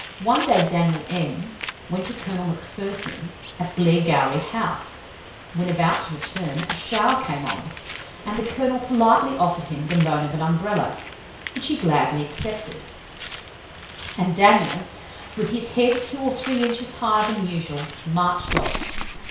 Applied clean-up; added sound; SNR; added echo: none; Bird; 11 dB; reverberation time 0.6 s.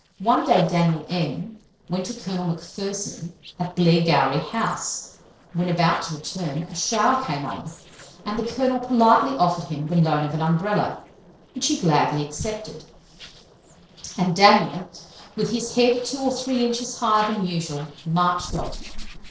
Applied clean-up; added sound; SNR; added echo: neural separator model SepFormer DNS4.